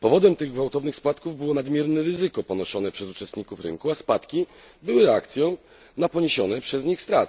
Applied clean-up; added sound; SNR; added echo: none; none; none; none.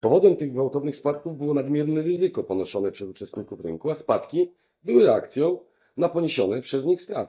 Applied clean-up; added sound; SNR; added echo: neural mask model DeepFilterNet 3.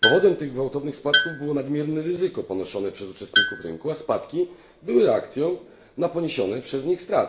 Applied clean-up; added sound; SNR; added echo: none; Tools; 0 dB; reverberation time 2.0 s.